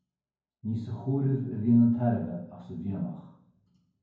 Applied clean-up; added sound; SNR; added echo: none; none; none; reverberation time 0.9 s.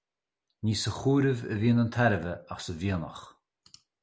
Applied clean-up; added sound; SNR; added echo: none; none; none; none.